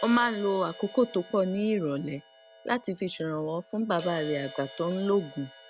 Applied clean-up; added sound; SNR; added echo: none; Crash cymbal; 17 dB; none.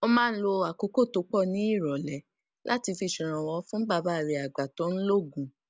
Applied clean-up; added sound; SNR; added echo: none; none; none; none.